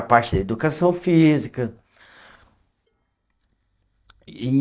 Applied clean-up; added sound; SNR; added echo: neural mask model DeepFilterNet 3.